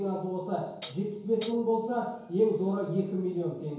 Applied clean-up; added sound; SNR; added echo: none; Hi-hat; 9 dB; reverberation time 1.0 s.